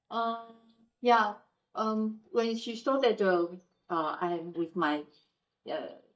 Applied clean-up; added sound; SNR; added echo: neural mask model DeepFilterNet 3.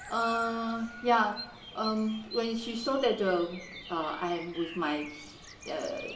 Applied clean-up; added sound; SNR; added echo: none; Bird vocalization, bird call, bird song; 14 dB; reverberation time 0.8 s.